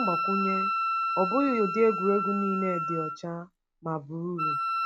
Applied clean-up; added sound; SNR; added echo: none; Wind instrument, woodwind instrument; 1 dB; none.